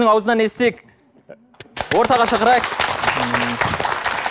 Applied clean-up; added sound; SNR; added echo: none; none; none; none.